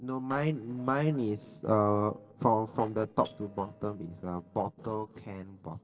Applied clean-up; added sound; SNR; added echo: neural separator model SepFormer DNS4.